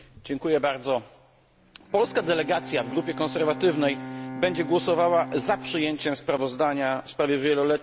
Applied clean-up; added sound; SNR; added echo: none; Bowed string instrument; 14 dB; none.